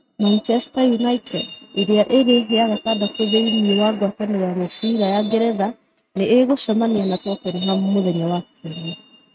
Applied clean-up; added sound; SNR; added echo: neural mask model RNNoise.